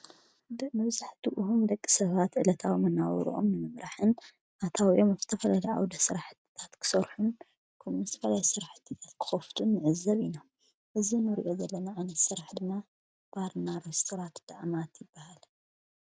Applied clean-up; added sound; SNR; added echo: none; none; none; none.